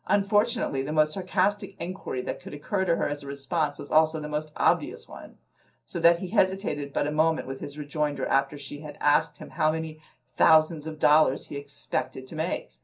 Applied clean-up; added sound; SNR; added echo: none; none; none; reverberation time 0.3 s.